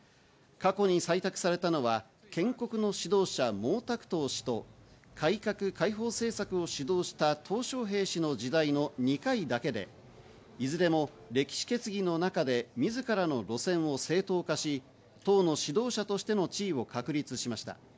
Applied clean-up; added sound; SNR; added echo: none; none; none; none.